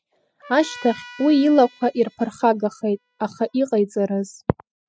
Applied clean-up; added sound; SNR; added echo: classical method spectral subtraction.